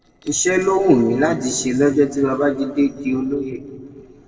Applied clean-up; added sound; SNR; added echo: neural separator model SepFormer DNS4.